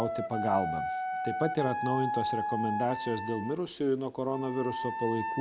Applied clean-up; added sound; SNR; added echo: none; Wind instrument, woodwind instrument; 2 dB; none.